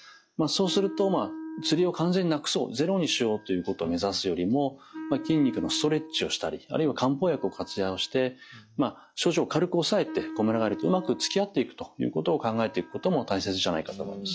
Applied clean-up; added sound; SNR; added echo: classical method log-MMSE.